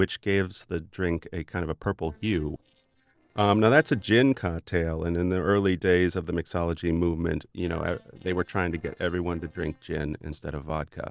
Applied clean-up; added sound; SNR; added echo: neural separator model SepFormer DNS4.